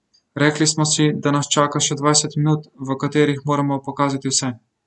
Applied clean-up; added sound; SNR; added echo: none; none; none; none.